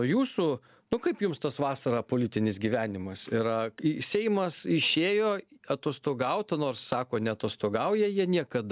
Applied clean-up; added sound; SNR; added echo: none; none; none; none.